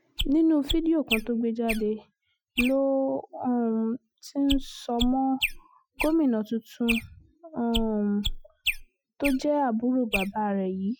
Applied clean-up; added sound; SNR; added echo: classical method Wiener filter.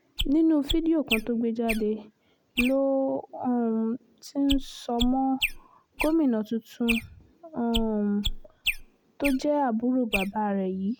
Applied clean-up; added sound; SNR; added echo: none; Chirp, tweet; 7 dB; none.